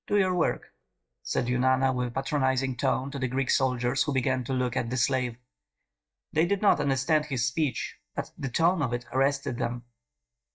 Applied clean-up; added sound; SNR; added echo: neural mask model DeepFilterNet 3.